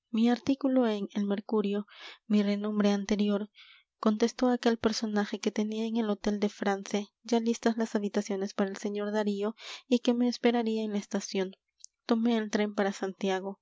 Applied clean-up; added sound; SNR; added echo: none; none; none; none.